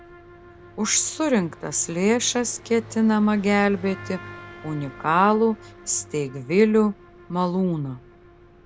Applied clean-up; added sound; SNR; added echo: none; Trumpet + Car passing by; 20 dB; none.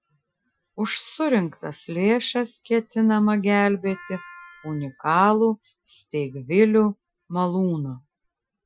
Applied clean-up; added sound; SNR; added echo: classical method Wiener filter.